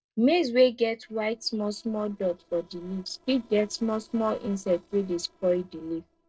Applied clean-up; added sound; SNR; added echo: neural separator model SepFormer DNS4.